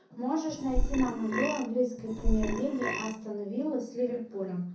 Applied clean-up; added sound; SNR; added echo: none; Burping, eructation; -1 dB; reverberation time 0.6 s.